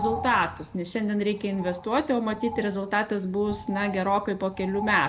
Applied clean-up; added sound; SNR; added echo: none; Bird; 11 dB; reverberation time 0.7 s.